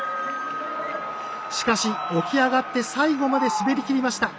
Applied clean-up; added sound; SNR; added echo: none; Wind chime; 11 dB; none.